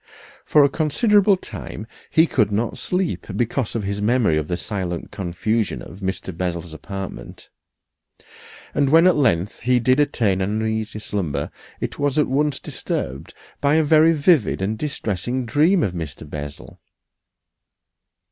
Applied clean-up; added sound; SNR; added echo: none; none; none; none.